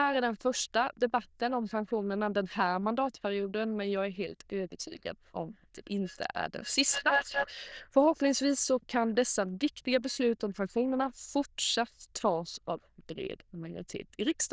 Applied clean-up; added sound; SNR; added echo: neural diffusion model UNIVERSE++.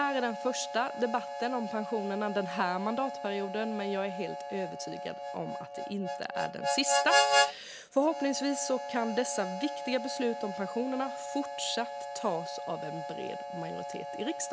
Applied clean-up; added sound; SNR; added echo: none; Harmonica; 1 dB; none.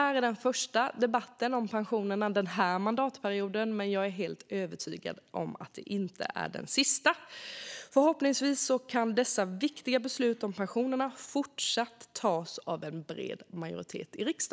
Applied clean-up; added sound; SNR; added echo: none; none; none; none.